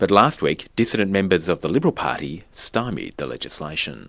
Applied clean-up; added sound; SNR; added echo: none; none; none; none.